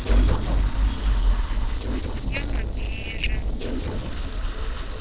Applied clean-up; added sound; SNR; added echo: neural separator model SepFormer DNS4.